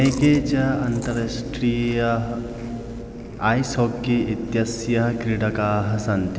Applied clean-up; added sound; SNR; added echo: none; Chewing, mastication; 20 dB; none.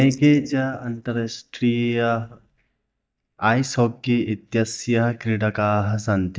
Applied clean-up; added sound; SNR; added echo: neural mask model DeepFilterNet 3.